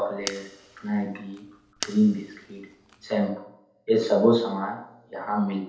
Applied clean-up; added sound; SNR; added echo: none; Fire; 15 dB; reverberation time 2.2 s.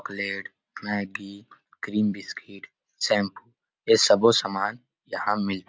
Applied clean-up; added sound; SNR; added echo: none; none; none; none.